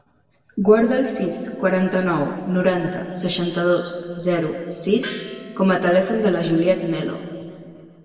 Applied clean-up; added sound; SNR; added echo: none; Gong; 16 dB; reverberation time 2.2 s.